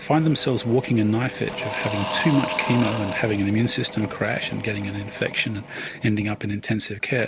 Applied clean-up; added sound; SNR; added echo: none; Engine / Drill / Mechanisms; 10 dB; none.